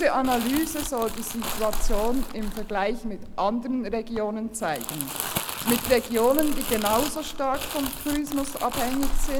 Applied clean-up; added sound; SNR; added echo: none; Crumpling, crinkling; 3 dB; none.